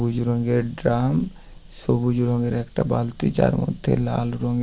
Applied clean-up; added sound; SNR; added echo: none; none; none; none.